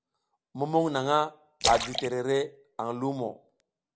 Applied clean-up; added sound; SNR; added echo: none; Splash, splatter; 6 dB; none.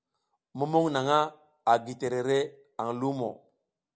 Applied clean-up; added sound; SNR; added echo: none; none; none; none.